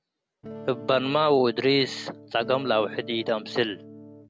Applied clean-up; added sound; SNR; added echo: none; Electric guitar / Strum; 16 dB; none.